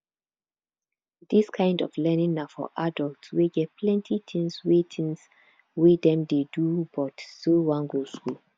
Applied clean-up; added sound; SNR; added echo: none; none; none; none.